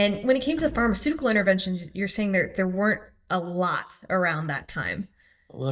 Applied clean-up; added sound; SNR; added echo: neural mask model DeepFilterNet 3.